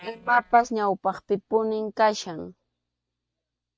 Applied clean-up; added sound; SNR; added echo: neural mask model DeepFilterNet 3.